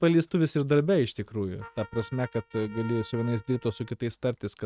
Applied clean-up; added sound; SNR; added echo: neural mask model RNNoise.